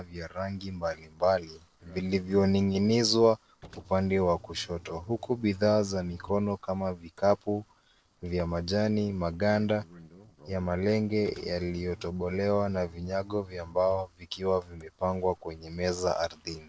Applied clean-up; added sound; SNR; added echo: neural separator model SepFormer DNS4.